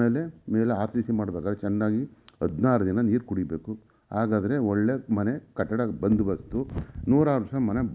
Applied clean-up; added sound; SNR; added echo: none; none; none; none.